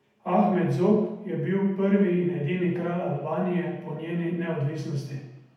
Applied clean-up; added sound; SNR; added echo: none; none; none; reverberation time 0.8 s.